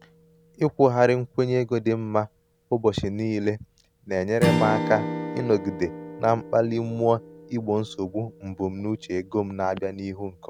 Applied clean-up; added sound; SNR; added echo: none; Strum; 8 dB; none.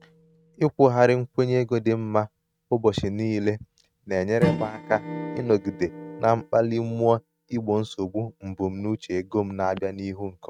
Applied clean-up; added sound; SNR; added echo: neural mask model RNNoise.